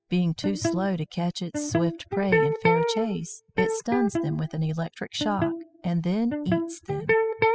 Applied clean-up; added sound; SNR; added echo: classical method spectral subtraction.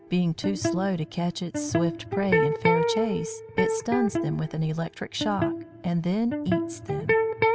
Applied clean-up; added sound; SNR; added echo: none; Electric guitar; 0 dB; none.